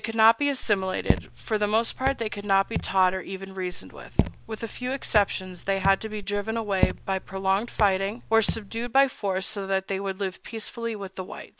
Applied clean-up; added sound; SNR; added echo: none; Raindrop / Drip; 5 dB; none.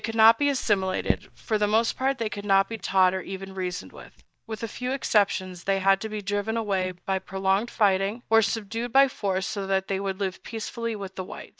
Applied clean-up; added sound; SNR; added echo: neural mask model DeepFilterNet 3.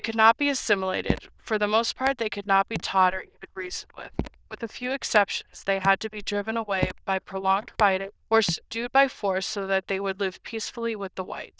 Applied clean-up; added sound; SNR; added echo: neural diffusion model UNIVERSE++.